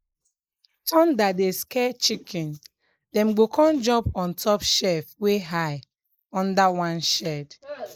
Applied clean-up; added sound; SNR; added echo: neural mask model Resemble Enhance denoiser.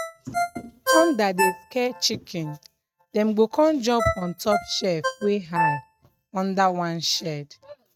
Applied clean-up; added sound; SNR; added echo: neural mask model RNNoise.